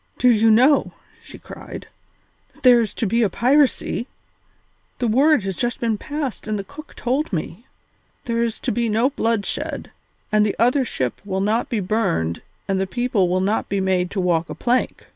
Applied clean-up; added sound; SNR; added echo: none; none; none; none.